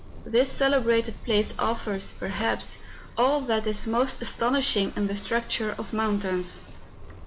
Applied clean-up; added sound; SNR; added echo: none; Zipper (clothing); 10 dB; none.